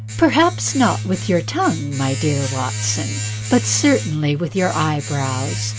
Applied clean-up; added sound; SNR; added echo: none; Domestic sounds, home sounds; 6 dB; none.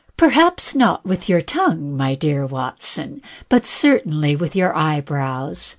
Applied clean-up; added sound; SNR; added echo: none; none; none; none.